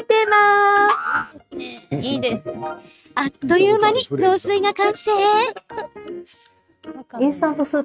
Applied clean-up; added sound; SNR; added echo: neural mask model RNNoise.